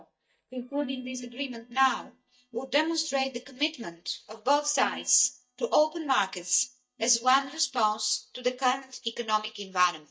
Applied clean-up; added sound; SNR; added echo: neural mask model DeepFilterNet 3.